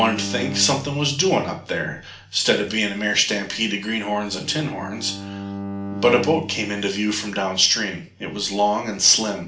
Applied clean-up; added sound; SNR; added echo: none; Bowed string instrument; 13 dB; reverberation time 0.4 s.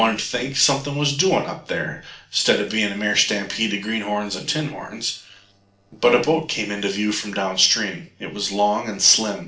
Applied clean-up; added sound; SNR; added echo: neural separator model SepFormer DNS4.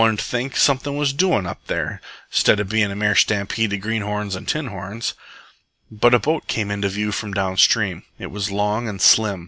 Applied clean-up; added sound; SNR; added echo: none; none; none; none.